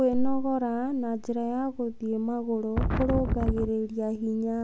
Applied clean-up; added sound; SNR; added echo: none; Wind; 0 dB; none.